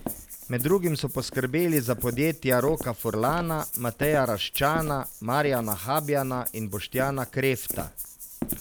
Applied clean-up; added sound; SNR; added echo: none; Rattle (instrument) + Walk, footsteps; 10 dB; none.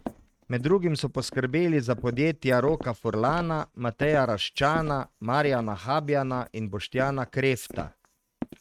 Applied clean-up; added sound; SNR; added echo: neural mask model RNNoise.